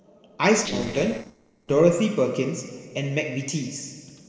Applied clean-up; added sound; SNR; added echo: neural separator model SepFormer DNS4.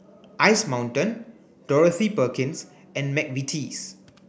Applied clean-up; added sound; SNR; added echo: none; none; none; none.